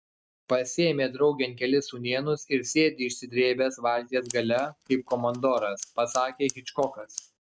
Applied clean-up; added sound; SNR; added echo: neural mask model RNNoise.